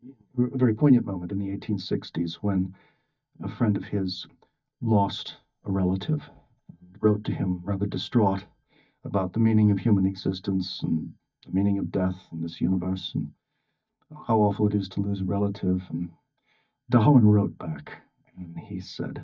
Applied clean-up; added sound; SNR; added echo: neural mask model DeepFilterNet 3.